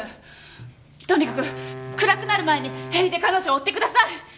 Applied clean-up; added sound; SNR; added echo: none; Wind instrument, woodwind instrument; 13 dB; none.